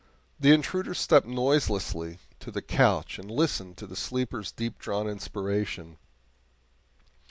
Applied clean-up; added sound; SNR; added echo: none; none; none; none.